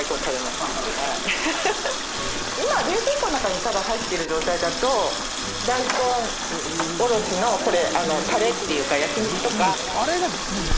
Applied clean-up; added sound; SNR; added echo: none; Water tap, faucet + Water; 4 dB; none.